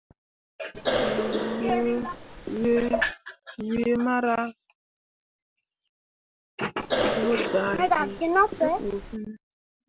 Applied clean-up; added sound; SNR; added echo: none; Cough; 3 dB; none.